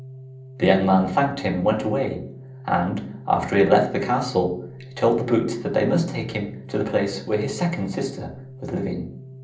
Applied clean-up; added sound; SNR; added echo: none; Organ; 17 dB; reverberation time 0.6 s.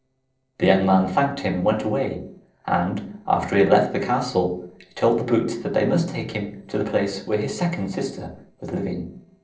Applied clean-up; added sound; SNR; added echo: neural separator model SepFormer DNS4.